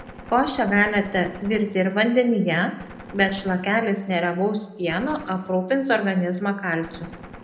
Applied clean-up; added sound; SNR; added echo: none; Gunshot, gunfire; 20 dB; reverberation time 0.7 s.